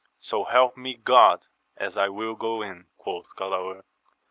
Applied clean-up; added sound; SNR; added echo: none; none; none; none.